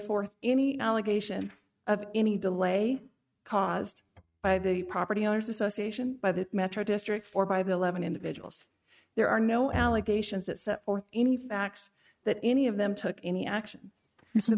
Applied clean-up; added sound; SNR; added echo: neural mask model RNNoise.